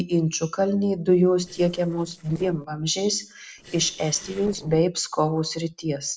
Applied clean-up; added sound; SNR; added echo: neural separator model SepFormer DNS4.